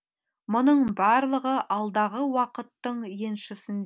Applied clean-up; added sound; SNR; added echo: none; none; none; none.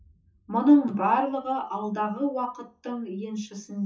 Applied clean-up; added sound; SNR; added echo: classical method WPE with log-MMSE.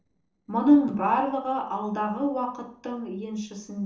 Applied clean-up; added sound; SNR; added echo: neural separator model SepFormer DNS4.